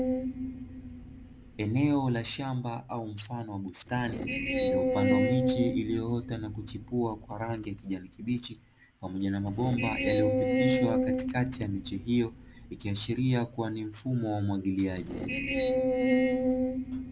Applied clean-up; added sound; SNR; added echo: none; Screech; -2 dB; none.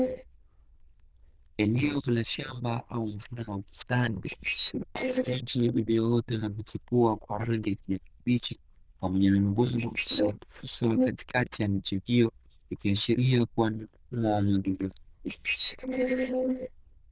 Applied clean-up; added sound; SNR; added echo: neural diffusion model UNIVERSE++.